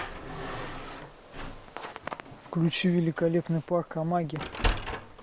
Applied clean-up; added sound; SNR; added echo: none; Sliding door; 6 dB; none.